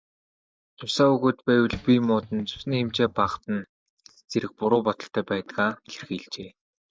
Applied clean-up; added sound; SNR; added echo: neural mask model DeepFilterNet 3.